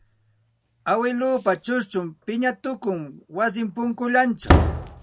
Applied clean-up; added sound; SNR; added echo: none; Slam; 2 dB; none.